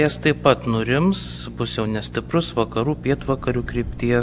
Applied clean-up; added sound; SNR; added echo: none; Drill; 14 dB; none.